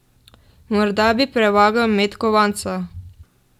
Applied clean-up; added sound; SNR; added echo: none; none; none; none.